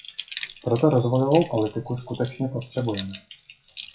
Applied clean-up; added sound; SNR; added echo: classical method WPE with log-MMSE.